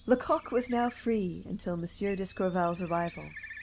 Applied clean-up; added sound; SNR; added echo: none; Bird; 20 dB; none.